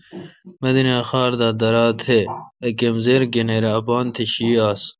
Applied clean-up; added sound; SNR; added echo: none; none; none; none.